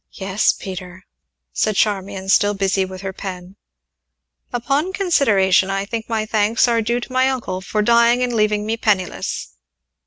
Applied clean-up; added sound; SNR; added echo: none; none; none; none.